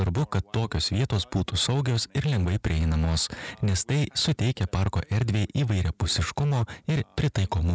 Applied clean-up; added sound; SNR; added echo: none; none; none; none.